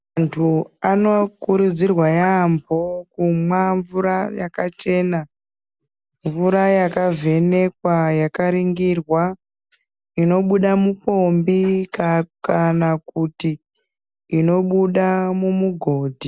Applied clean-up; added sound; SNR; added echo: none; none; none; none.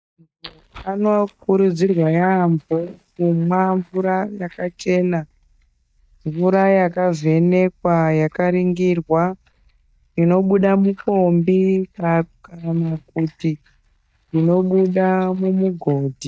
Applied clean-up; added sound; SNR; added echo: neural mask model DeepFilterNet 3.